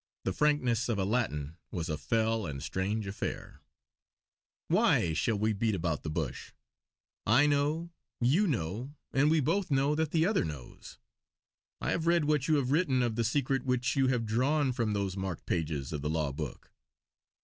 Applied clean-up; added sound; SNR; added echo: none; none; none; none.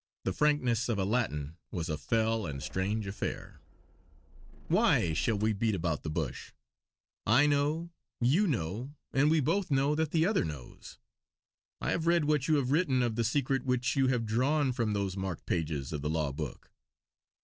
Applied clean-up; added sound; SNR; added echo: neural separator model SepFormer DNS4.